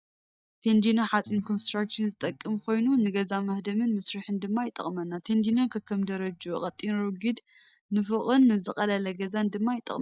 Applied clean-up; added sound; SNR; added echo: neural mask model DeepFilterNet 3.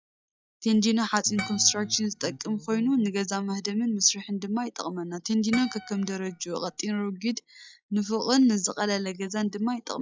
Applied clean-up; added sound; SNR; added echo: classical method log-MMSE.